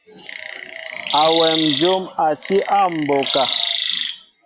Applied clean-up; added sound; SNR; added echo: none; Chirp, tweet; 4 dB; none.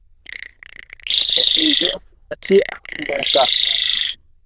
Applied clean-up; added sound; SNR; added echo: neural diffusion model UNIVERSE++.